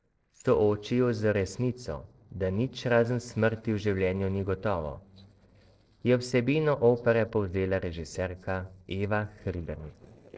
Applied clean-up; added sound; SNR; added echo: neural separator model SepFormer DNS4.